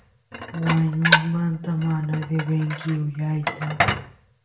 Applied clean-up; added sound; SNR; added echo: none; Dishes, pots, and pans; 3 dB; reverberation time 0.5 s.